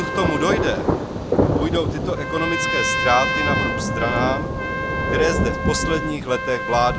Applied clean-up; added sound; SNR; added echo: none; Thunder + Trumpet; -2 dB; none.